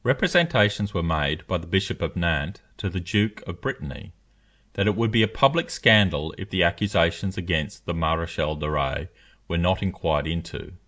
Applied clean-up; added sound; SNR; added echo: none; none; none; none.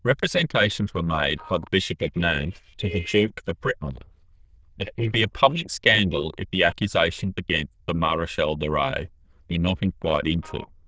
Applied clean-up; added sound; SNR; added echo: neural diffusion model UNIVERSE++.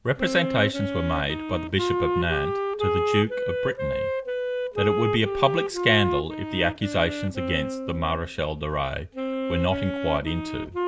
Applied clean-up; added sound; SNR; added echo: none; Wind instrument, woodwind instrument; 2 dB; none.